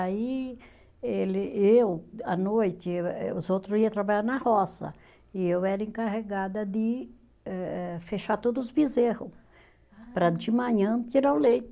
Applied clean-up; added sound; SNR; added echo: none; none; none; none.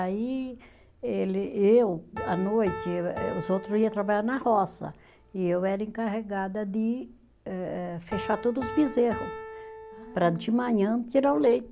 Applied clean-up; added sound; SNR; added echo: none; Piano; 15 dB; none.